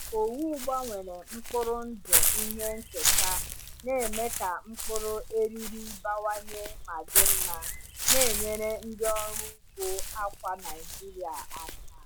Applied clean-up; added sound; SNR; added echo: none; Walk, footsteps / Bird; -3 dB; none.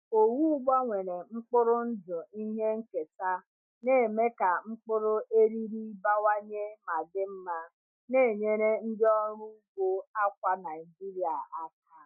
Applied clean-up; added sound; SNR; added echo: none; none; none; none.